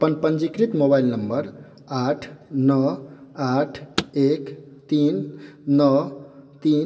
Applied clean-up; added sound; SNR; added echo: none; Car; 14 dB; reverberation time 1.8 s.